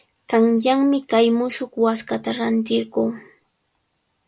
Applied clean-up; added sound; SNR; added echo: none; none; none; none.